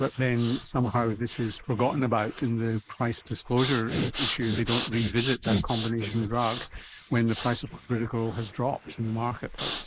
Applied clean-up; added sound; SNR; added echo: neural mask model Resemble Enhance denoiser.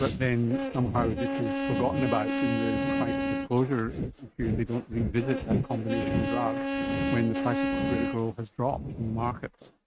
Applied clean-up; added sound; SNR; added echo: neural mask model RNNoise.